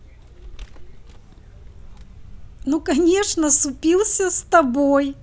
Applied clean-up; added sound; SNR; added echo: none; Vehicle; 18 dB; none.